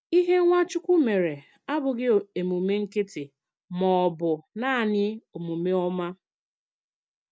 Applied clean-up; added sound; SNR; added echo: none; none; none; none.